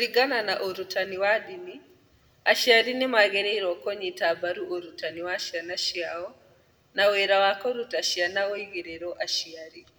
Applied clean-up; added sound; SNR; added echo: none; none; none; reverberation time 0.9 s.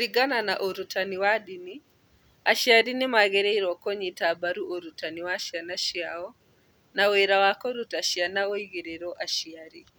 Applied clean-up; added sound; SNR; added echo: none; none; none; none.